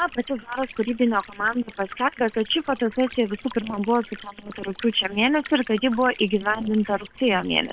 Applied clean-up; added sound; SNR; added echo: neural separator model SepFormer WHAM!.